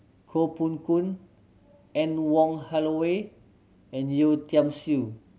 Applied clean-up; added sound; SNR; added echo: none; none; none; none.